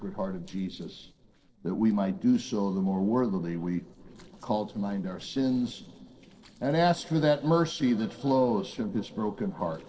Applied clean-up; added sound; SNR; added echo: neural separator model SepFormer DNS4.